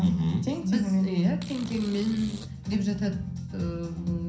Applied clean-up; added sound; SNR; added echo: none; Fart; 19 dB; reverberation time 0.6 s.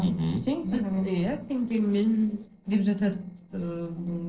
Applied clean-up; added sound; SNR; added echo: neural separator model SepFormer DNS4.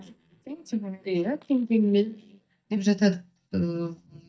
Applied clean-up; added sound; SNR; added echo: neural mask model DeepFilterNet 3.